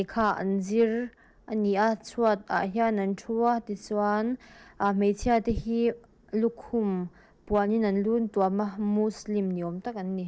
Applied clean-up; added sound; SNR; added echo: none; none; none; none.